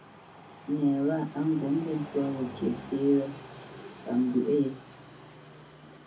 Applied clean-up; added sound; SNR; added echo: none; Train; 16 dB; reverberation time 0.3 s.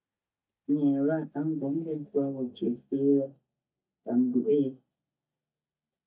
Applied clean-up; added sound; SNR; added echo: neural mask model DeepFilterNet 3.